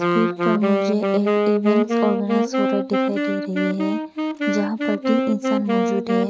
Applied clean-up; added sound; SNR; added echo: none; Wind instrument, woodwind instrument; -2 dB; none.